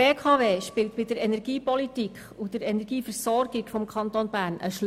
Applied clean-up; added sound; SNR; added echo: none; none; none; none.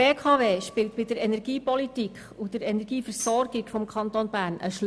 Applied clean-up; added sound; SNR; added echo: none; Tambourine; 15 dB; none.